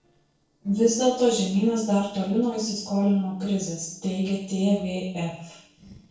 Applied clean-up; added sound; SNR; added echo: neural separator model SepFormer DNS4.